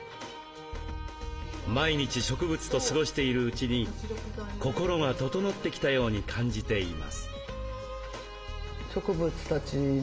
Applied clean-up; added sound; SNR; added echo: none; none; none; reverberation time 1.0 s.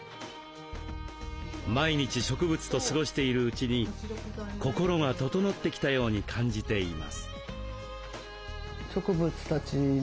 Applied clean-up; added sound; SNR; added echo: none; none; none; none.